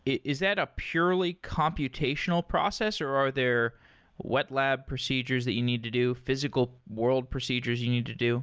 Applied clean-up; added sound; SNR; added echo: none; none; none; none.